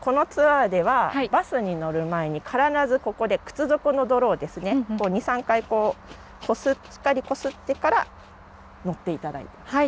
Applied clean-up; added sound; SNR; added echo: none; none; none; none.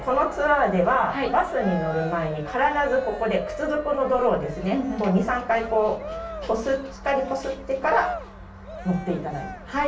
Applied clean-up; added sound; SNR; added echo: none; Cheering; 13 dB; reverberation time 0.4 s.